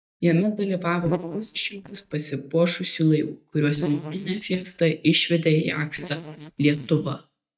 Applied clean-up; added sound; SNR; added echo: neural mask model DeepFilterNet 3.